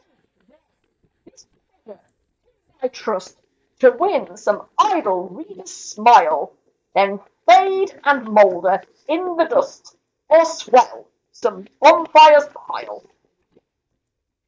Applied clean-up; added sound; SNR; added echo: neural mask model DeepFilterNet 3.